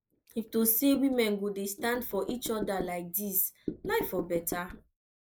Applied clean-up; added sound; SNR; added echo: neural mask model Resemble Enhance denoiser.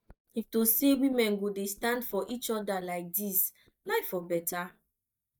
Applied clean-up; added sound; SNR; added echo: neural mask model DeepFilterNet 3.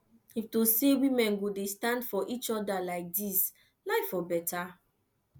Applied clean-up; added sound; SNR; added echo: none; none; none; none.